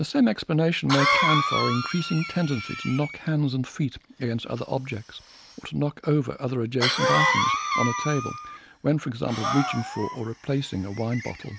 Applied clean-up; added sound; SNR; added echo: none; Cough; 3 dB; none.